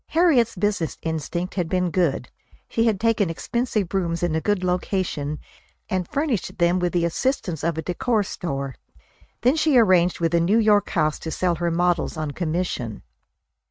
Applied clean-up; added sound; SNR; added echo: neural mask model RNNoise.